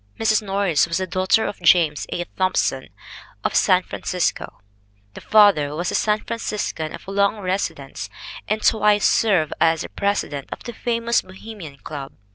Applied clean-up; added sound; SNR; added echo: none; none; none; none.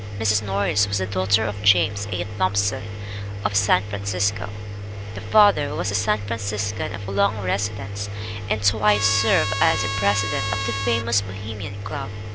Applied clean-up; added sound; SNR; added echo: none; Engine + Trumpet; 4 dB; none.